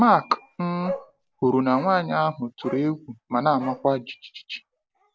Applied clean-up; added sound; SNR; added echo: none; Bark; 17 dB; none.